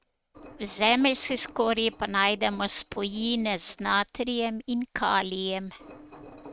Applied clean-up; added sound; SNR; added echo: neural mask model RNNoise.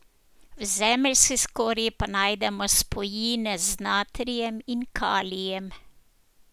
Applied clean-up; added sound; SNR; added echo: none; none; none; none.